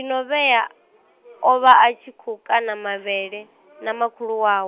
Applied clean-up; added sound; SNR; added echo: none; none; none; none.